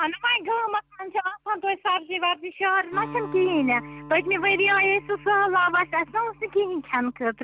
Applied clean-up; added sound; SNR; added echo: none; Acoustic guitar; 19 dB; none.